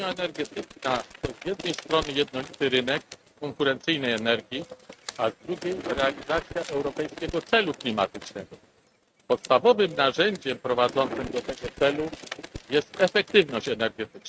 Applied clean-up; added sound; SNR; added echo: neural mask model RNNoise.